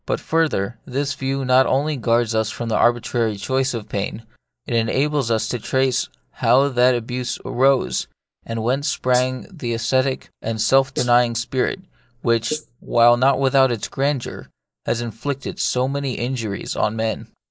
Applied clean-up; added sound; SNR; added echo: neural mask model Resemble Enhance denoiser.